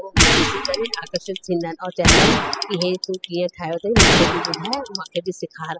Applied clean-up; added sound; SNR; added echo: classical method spectral subtraction.